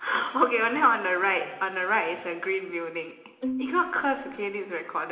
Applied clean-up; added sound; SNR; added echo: none; Bowed string instrument; 8 dB; reverberation time 0.8 s.